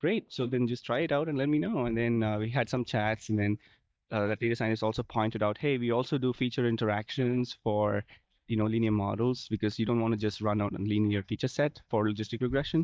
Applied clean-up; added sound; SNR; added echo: neural mask model DeepFilterNet 3.